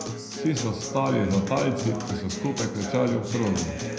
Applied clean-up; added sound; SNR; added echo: none; Acoustic guitar; 6 dB; reverberation time 0.7 s.